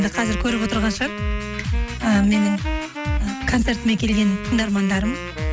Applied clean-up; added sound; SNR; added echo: none; Wind instrument, woodwind instrument; 10 dB; none.